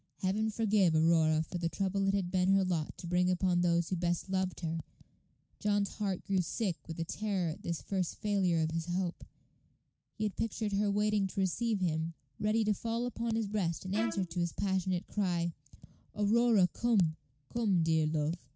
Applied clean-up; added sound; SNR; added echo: none; Bowed string instrument; 14 dB; none.